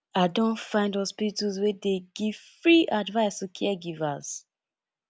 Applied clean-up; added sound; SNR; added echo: none; none; none; none.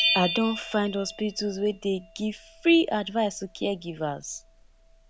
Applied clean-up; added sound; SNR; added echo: none; Bell; 8 dB; none.